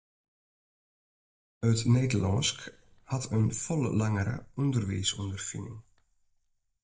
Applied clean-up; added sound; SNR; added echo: neural mask model DeepFilterNet 3.